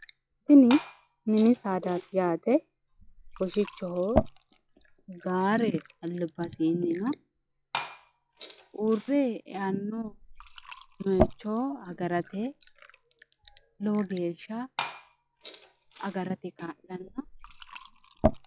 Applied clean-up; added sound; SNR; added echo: classical method log-MMSE.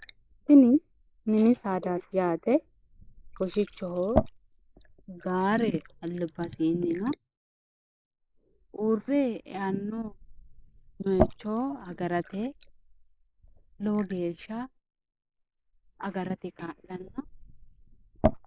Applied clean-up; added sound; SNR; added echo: neural mask model Resemble Enhance denoiser.